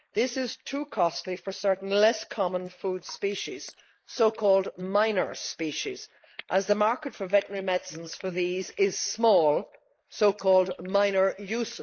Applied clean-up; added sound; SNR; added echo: neural mask model Resemble Enhance denoiser.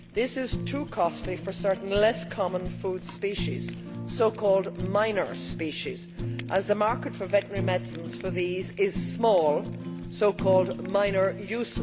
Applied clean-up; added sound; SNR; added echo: none; Fire; 7 dB; none.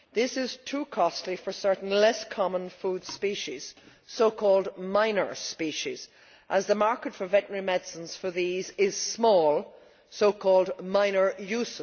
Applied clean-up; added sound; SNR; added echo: none; none; none; none.